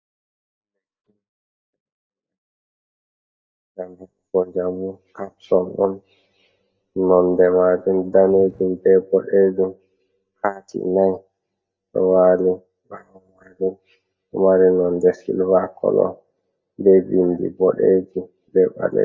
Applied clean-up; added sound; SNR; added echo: neural mask model DeepFilterNet 3.